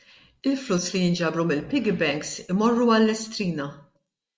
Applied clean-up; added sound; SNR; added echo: neural mask model Resemble Enhance denoiser.